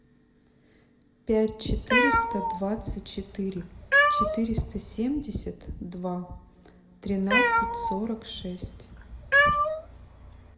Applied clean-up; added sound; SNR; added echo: none; Cat; -5 dB; reverberation time 1.6 s.